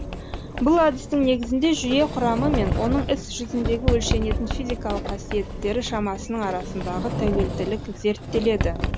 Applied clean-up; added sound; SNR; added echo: none; Sliding door; 3 dB; none.